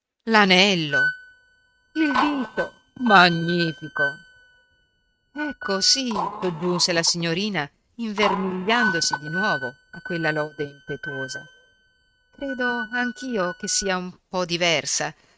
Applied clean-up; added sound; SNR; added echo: neural mask model RNNoise.